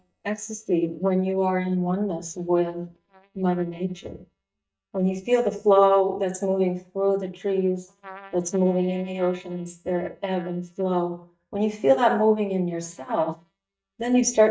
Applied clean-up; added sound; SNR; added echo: neural mask model DeepFilterNet 3.